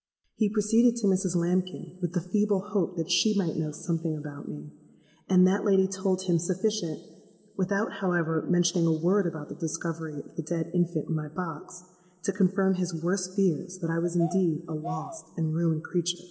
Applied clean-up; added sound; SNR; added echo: none; Bird vocalization, bird call, bird song; 15 dB; reverberation time 1.5 s.